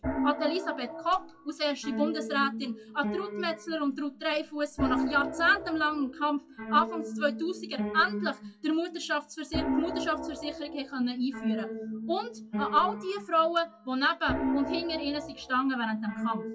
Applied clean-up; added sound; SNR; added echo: classical method WPE with log-MMSE.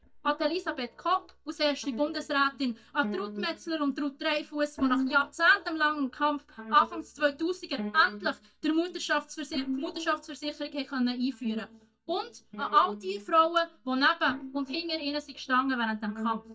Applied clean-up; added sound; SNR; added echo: neural mask model DeepFilterNet 3.